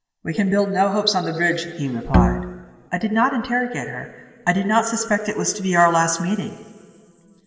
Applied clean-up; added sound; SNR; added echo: none; Bowed string instrument; -1 dB; reverberation time 2.2 s.